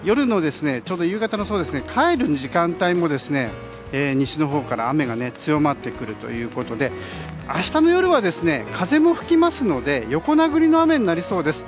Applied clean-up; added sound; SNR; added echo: none; none; none; none.